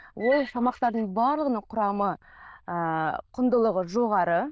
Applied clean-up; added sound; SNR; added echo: neural diffusion model UNIVERSE++.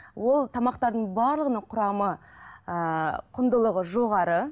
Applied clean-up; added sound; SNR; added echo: none; none; none; none.